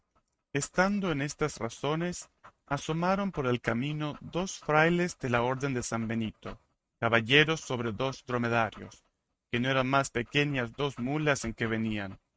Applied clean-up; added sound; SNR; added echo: neural mask model RNNoise.